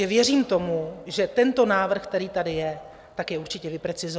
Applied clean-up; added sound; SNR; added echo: none; none; none; none.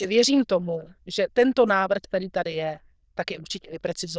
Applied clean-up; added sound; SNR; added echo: neural diffusion model UNIVERSE++.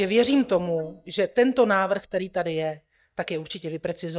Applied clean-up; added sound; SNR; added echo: neural mask model DeepFilterNet 3.